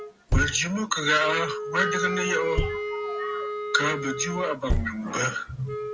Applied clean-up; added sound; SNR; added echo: none; Thump, thud + Wind instrument, woodwind instrument; 2 dB; none.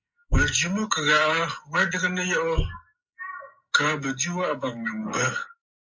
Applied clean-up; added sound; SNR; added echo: neural mask model Resemble Enhance denoiser.